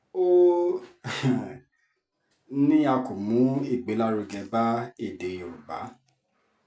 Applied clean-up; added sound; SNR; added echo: none; none; none; none.